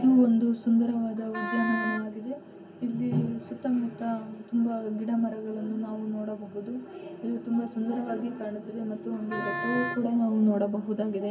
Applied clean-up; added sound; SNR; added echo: none; Wind instrument, woodwind instrument; 7 dB; reverberation time 0.3 s.